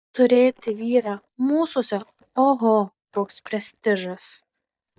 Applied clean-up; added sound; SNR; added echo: neural mask model DeepFilterNet 3.